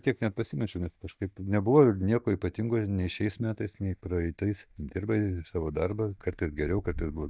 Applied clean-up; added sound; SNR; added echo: neural mask model DeepFilterNet 3.